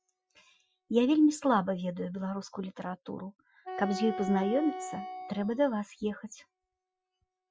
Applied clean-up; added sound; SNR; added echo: classical method Wiener filter.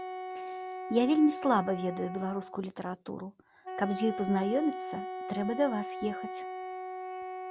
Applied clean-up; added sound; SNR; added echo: none; Wind instrument, woodwind instrument; 7 dB; none.